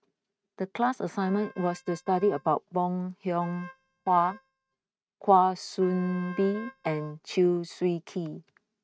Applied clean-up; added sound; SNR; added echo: neural mask model RNNoise.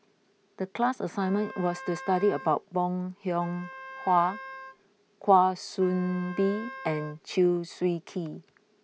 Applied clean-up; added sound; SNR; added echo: none; Wind instrument, woodwind instrument; 14 dB; none.